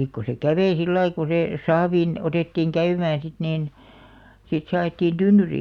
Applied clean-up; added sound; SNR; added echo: none; none; none; none.